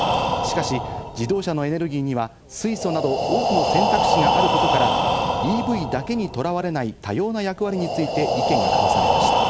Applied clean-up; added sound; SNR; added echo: none; Breathing; -3 dB; none.